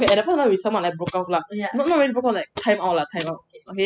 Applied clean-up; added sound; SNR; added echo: classical method spectral subtraction.